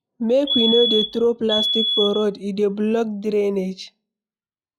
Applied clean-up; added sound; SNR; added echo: classical method log-MMSE.